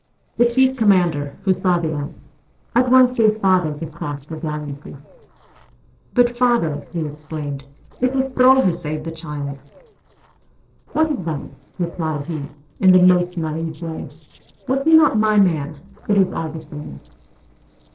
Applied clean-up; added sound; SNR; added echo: neural separator model SepFormer DNS4.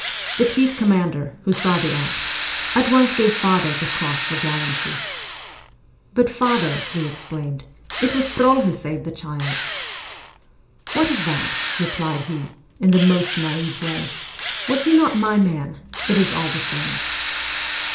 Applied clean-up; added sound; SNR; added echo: none; Drill; 4 dB; reverberation time 0.5 s.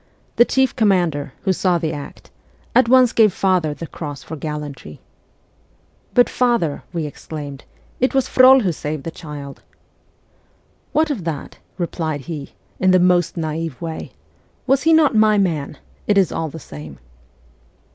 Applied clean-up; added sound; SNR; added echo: none; none; none; none.